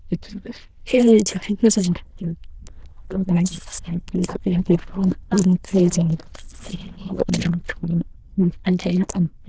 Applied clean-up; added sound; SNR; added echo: neural diffusion model UNIVERSE++.